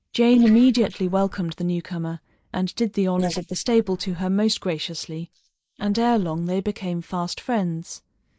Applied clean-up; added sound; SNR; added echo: neural mask model Resemble Enhance denoiser.